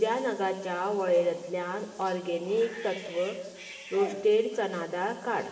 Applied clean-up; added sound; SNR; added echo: none; Bathtub (filling or washing) / Cat; 17 dB; reverberation time 1.9 s.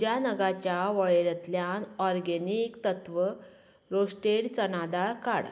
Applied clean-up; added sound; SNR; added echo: none; none; none; none.